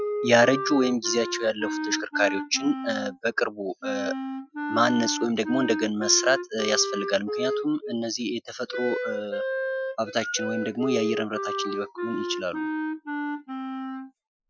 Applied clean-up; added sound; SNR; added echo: classical method Wiener filter.